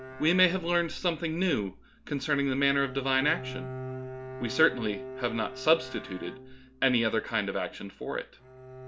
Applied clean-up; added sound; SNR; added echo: none; Bowed string instrument; 13 dB; none.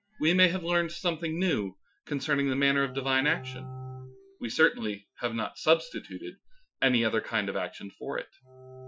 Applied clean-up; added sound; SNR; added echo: classical method Wiener filter.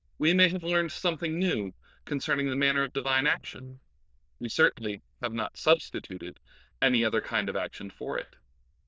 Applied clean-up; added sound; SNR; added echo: neural diffusion model UNIVERSE++.